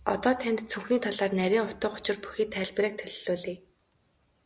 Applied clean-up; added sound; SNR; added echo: none; none; none; none.